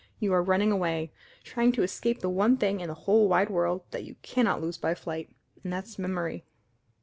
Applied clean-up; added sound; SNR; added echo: none; none; none; none.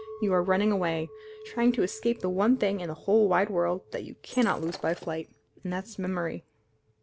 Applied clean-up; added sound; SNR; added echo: none; Chink, clink + Shatter; 19 dB; none.